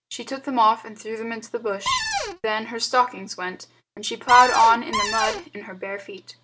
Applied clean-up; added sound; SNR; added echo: none; Cupboard open or close; 2 dB; none.